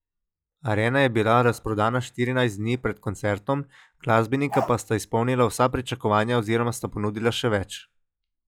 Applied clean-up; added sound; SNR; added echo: classical method log-MMSE.